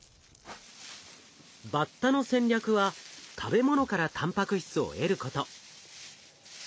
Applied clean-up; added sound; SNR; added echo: none; none; none; none.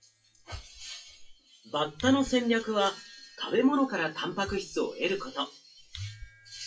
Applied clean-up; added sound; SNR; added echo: classical method WPE with log-MMSE.